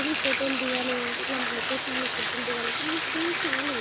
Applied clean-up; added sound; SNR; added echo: none; Bathtub (filling or washing); -3 dB; none.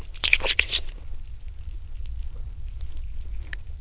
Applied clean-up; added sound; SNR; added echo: neural diffusion model UNIVERSE++.